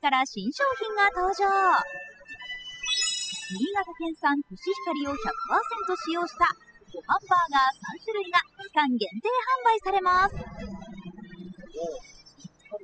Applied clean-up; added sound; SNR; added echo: classical method spectral subtraction.